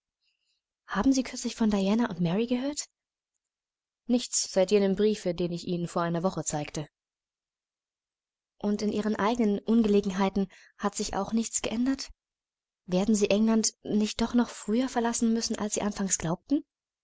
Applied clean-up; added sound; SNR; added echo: none; none; none; none.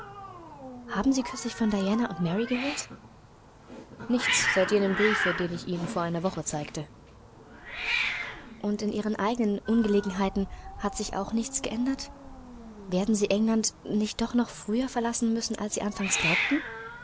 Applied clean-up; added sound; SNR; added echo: none; Hiss; 7 dB; none.